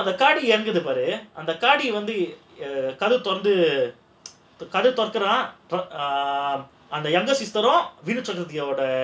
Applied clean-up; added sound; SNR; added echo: none; none; none; none.